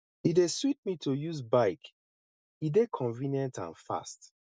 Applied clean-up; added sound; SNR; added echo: none; none; none; none.